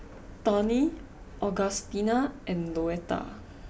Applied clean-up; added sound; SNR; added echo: none; none; none; none.